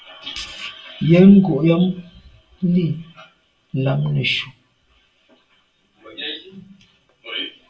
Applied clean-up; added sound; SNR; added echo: none; none; none; reverberation time 0.2 s.